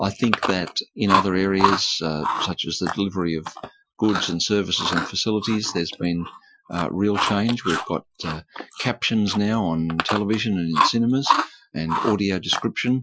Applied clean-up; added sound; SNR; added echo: classical method Wiener filter.